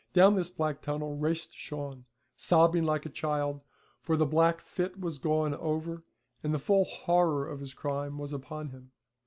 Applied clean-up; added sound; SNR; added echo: none; none; none; none.